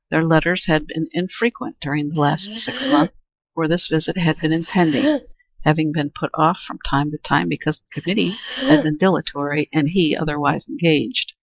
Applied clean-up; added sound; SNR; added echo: neural mask model Resemble Enhance denoiser.